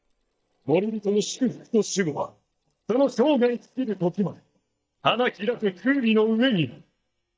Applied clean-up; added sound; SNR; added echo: neural mask model DeepFilterNet 3.